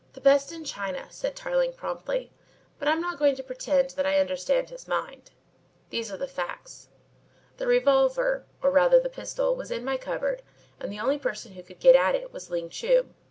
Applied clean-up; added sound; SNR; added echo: none; none; none; none.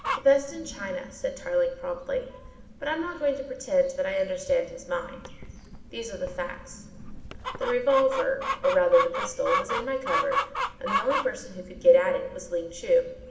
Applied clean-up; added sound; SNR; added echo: none; Chicken, rooster; 7 dB; reverberation time 1.0 s.